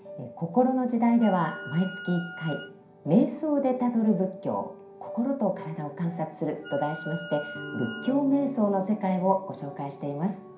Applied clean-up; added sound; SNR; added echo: none; Wind instrument, woodwind instrument; 15 dB; reverberation time 0.5 s.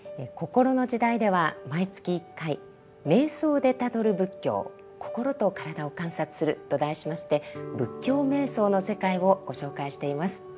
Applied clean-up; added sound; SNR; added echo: none; none; none; none.